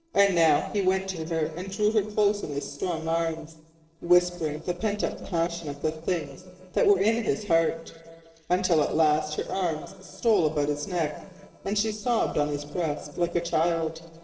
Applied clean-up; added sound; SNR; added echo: neural separator model SepFormer DNS4.